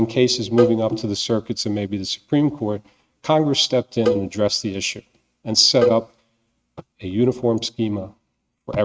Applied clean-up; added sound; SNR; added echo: neural mask model RNNoise.